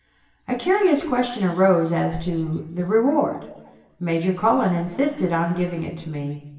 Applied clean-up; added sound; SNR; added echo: none; none; none; reverberation time 1.0 s.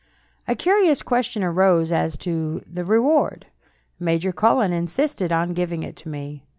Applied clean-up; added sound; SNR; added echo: none; none; none; none.